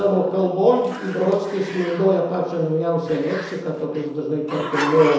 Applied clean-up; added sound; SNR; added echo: none; Growling; 13 dB; reverberation time 0.9 s.